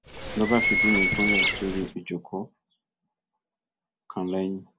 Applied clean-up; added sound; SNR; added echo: none; Bird; -4 dB; none.